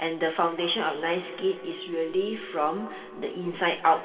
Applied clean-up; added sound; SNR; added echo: none; Wind instrument, woodwind instrument; 19 dB; reverberation time 2.3 s.